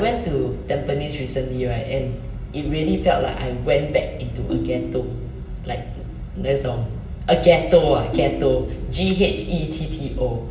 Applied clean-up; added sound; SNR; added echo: none; Ringtone; 9 dB; reverberation time 1.9 s.